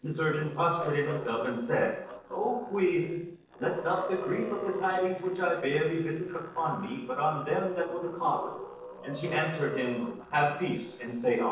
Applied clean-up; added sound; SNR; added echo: neural separator model SepFormer DNS4.